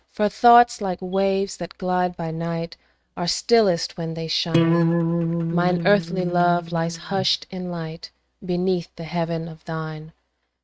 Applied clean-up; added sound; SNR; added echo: neural mask model RNNoise.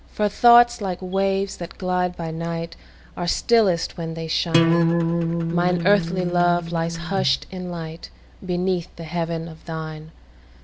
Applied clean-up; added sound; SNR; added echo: none; Acoustic guitar; 0 dB; none.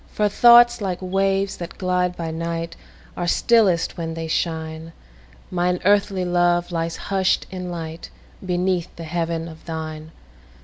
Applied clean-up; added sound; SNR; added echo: none; none; none; none.